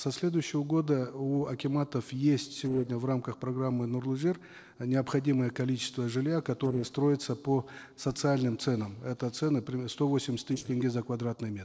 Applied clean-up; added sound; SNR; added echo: neural separator model SepFormer DNS4.